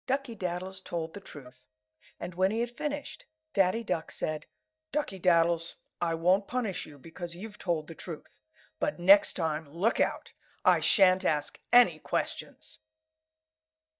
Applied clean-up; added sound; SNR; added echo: neural mask model DeepFilterNet 3.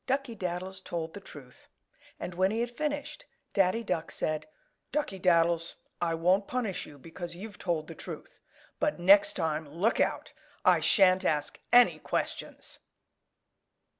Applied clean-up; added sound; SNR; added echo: none; none; none; none.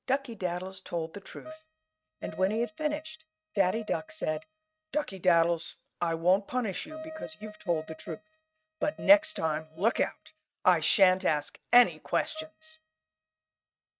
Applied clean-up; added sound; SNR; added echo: neural mask model RNNoise.